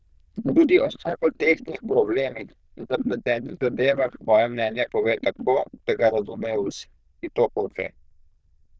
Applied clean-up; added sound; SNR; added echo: neural diffusion model UNIVERSE++.